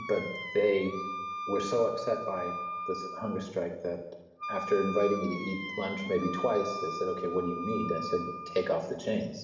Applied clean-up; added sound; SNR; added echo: none; Wind instrument, woodwind instrument; 7 dB; reverberation time 1.1 s.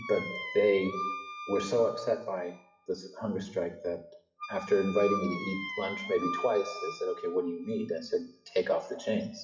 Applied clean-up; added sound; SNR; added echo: classical method WPE with log-MMSE.